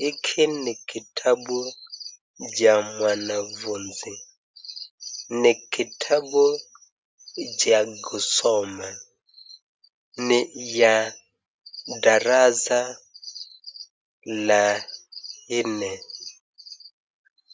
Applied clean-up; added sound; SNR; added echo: none; none; none; none.